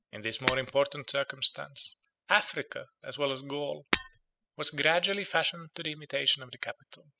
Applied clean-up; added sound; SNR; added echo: classical method spectral subtraction.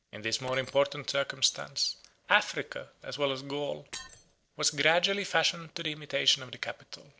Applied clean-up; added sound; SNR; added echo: neural separator model SepFormer DNS4.